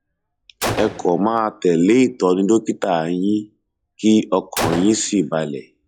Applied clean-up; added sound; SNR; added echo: classical method log-MMSE.